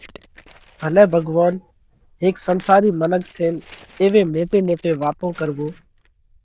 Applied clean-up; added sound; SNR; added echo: neural diffusion model UNIVERSE++.